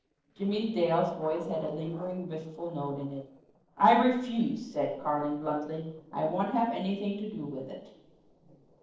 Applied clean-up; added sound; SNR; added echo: neural separator model SepFormer DNS4.